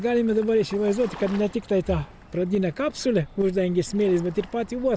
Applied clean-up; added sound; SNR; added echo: none; Breathing; 20 dB; none.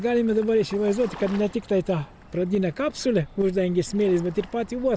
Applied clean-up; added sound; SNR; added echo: none; none; none; none.